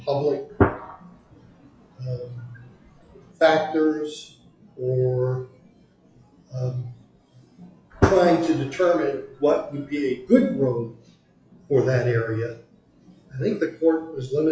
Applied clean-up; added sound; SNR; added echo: classical method WPE with log-MMSE.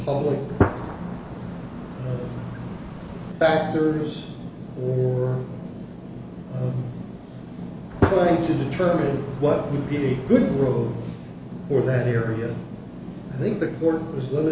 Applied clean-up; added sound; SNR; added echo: none; Gunshot, gunfire; 5 dB; reverberation time 0.4 s.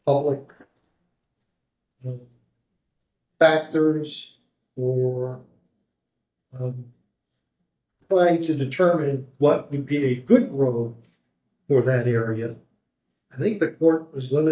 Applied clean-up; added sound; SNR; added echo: neural mask model DeepFilterNet 3.